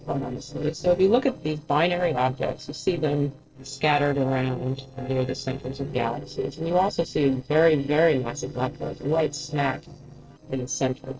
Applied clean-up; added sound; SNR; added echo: neural separator model SepFormer DNS4.